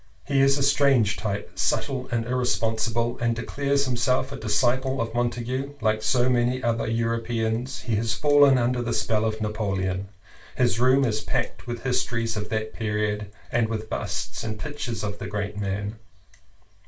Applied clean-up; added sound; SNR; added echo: none; none; none; reverberation time 0.2 s.